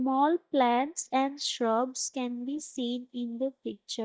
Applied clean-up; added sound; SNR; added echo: neural mask model DeepFilterNet 3.